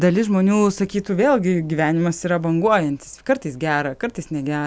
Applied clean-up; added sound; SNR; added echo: none; none; none; none.